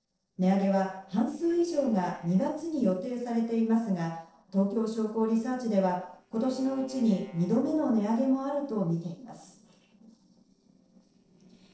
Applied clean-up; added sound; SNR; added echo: neural separator model SepFormer DNS4.